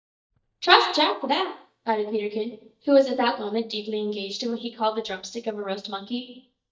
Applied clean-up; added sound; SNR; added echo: neural mask model DeepFilterNet 3.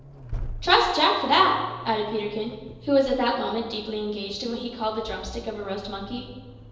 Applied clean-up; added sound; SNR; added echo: none; Accelerating, revving, vroom; 14 dB; reverberation time 1.0 s.